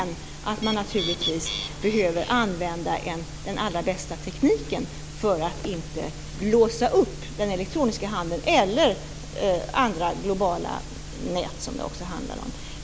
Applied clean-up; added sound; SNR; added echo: none; Bird; 7 dB; none.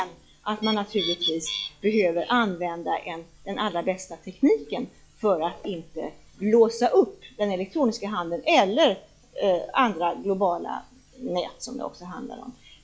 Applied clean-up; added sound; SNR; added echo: classical method log-MMSE.